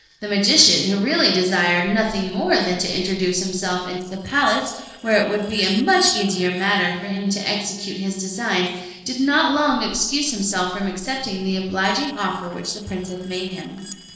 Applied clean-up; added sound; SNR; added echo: neural separator model SepFormer DNS4.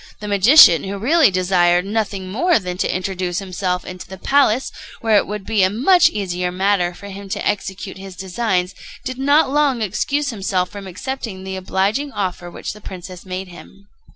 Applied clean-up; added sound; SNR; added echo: none; none; none; none.